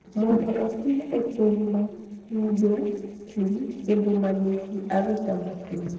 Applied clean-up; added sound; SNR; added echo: neural separator model SepFormer DNS4.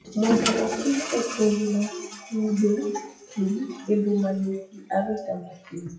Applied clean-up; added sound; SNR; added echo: classical method WPE with log-MMSE.